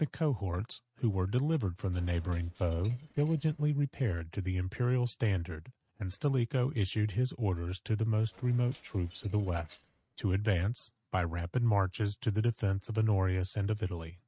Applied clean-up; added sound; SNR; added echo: neural mask model RNNoise.